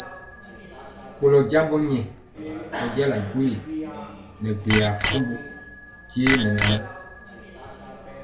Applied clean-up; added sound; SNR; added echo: none; Bicycle bell; -2 dB; reverberation time 0.2 s.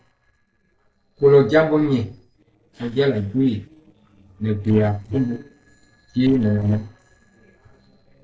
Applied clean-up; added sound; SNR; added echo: neural separator model SepFormer DNS4.